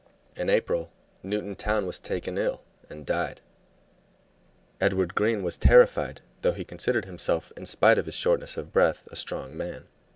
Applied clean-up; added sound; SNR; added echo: none; none; none; none.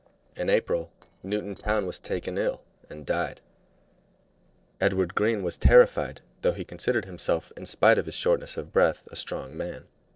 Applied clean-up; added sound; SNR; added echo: neural separator model SepFormer DNS4.